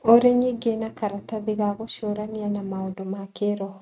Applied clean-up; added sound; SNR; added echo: neural mask model RNNoise.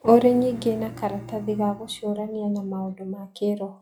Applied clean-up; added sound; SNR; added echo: classical method log-MMSE.